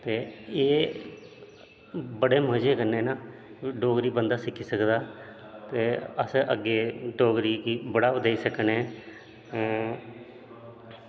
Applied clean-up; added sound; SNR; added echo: none; none; none; none.